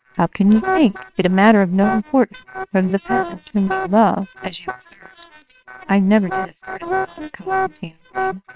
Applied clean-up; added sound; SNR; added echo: neural separator model SepFormer WHAMR!.